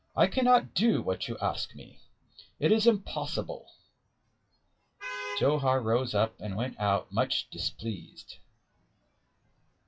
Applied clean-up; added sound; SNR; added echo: classical method WPE with log-MMSE.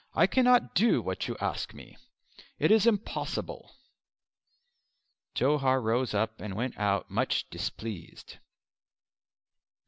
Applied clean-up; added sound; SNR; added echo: none; none; none; none.